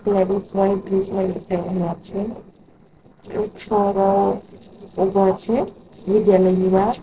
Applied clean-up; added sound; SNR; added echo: neural separator model SepFormer DNS4.